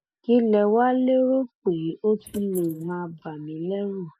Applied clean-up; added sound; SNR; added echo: neural mask model Resemble Enhance denoiser.